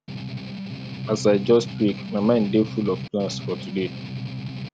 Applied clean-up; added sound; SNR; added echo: none; Strum; 8 dB; none.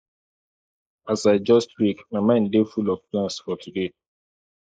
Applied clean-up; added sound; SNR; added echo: neural mask model Resemble Enhance denoiser.